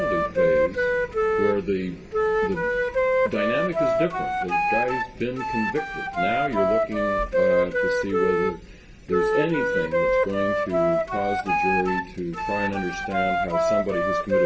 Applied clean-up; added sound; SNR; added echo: none; Wind instrument, woodwind instrument; -5 dB; reverberation time 0.2 s.